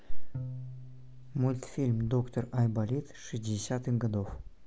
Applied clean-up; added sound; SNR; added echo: none; Bowed string instrument; 16 dB; none.